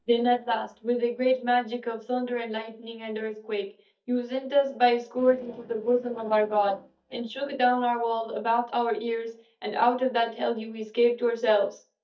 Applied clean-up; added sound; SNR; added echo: neural mask model DeepFilterNet 3.